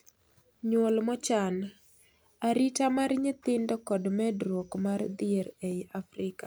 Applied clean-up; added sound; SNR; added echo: none; none; none; none.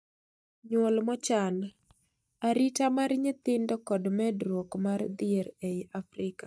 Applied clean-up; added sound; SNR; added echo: neural mask model DeepFilterNet 3.